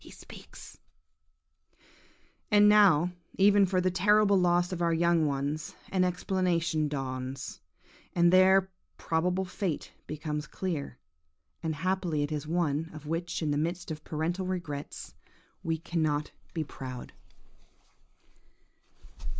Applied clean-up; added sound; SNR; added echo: none; none; none; none.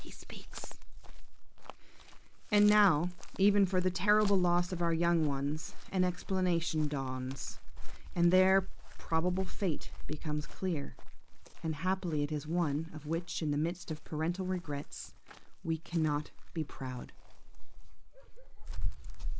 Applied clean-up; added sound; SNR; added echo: none; Chirp, tweet; -1 dB; none.